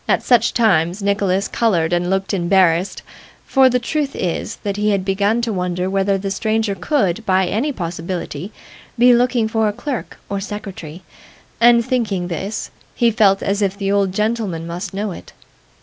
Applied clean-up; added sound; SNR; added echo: none; none; none; none.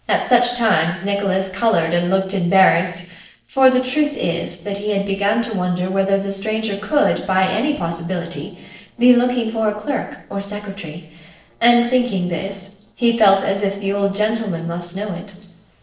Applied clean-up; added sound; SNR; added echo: neural separator model SepFormer DNS4.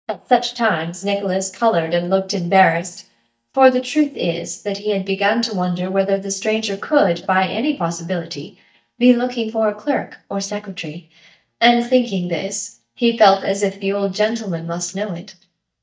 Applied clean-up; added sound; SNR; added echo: neural mask model DeepFilterNet 3.